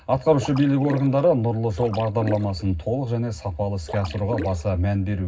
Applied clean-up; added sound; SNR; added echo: none; Splash, splatter; 14 dB; reverberation time 0.4 s.